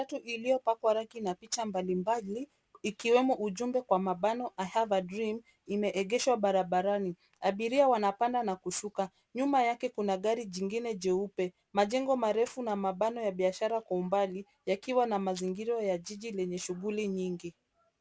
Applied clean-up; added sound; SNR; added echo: none; none; none; none.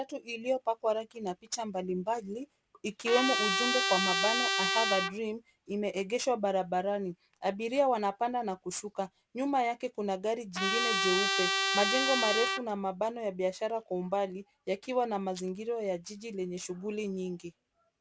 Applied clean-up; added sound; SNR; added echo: none; Trumpet; -3 dB; none.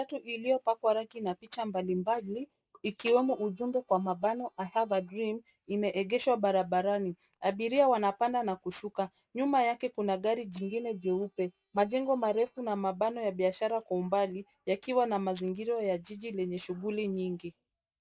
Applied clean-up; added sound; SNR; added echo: neural mask model DeepFilterNet 3.